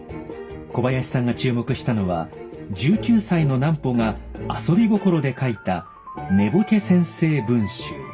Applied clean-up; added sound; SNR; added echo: none; none; none; reverberation time 0.2 s.